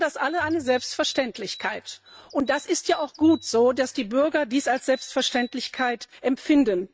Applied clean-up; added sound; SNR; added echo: neural mask model RNNoise.